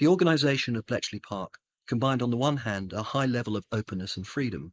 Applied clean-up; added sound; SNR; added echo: neural mask model Resemble Enhance denoiser.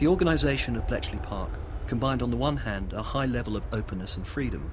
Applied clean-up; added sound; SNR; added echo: none; Aircraft; 5 dB; none.